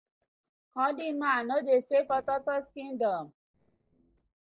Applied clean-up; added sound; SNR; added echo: neural separator model SepFormer DNS4.